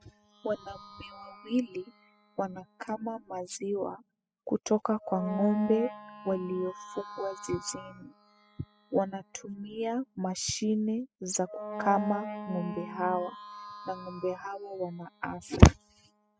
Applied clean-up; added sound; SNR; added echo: classical method spectral subtraction.